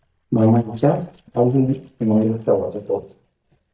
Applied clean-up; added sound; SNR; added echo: neural mask model DeepFilterNet 3.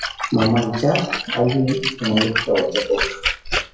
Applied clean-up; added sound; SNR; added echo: classical method WPE with log-MMSE.